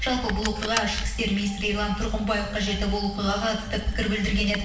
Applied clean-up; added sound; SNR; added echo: none; Car; 14 dB; reverberation time 0.8 s.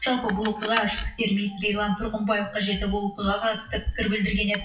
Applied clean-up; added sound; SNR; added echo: classical method WPE with log-MMSE.